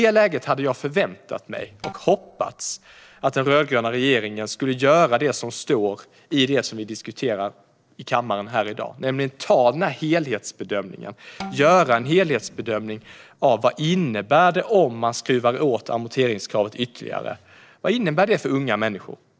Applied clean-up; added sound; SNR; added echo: neural separator model SepFormer DNS4.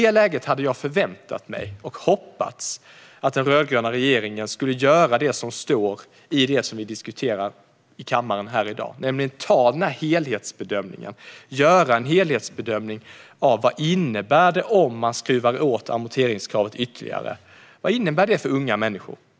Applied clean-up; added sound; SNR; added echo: none; none; none; none.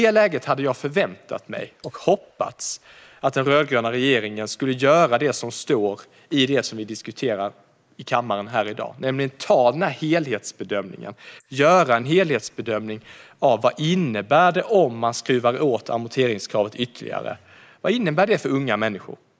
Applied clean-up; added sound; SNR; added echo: neural mask model Resemble Enhance denoiser.